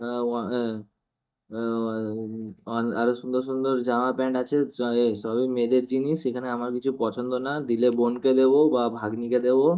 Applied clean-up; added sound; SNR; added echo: neural mask model DeepFilterNet 3.